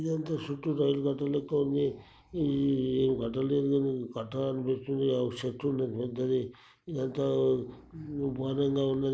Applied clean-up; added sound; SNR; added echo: none; none; none; none.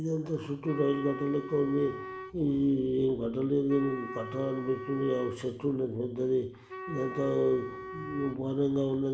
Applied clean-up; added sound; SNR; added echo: none; Wind instrument, woodwind instrument; 13 dB; reverberation time 0.8 s.